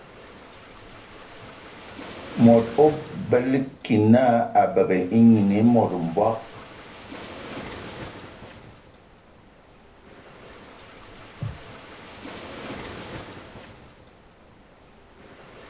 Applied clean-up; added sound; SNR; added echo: none; Waves, surf; 17 dB; reverberation time 0.3 s.